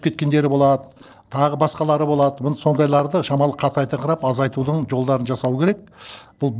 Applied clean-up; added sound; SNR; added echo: neural separator model SepFormer DNS4.